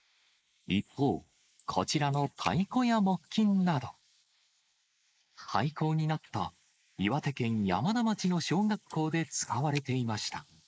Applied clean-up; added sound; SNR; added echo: neural mask model Resemble Enhance denoiser.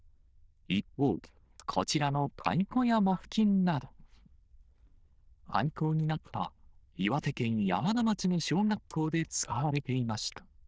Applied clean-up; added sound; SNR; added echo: neural diffusion model UNIVERSE++.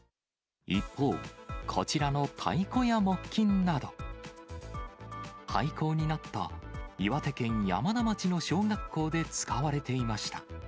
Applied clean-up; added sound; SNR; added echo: none; none; none; none.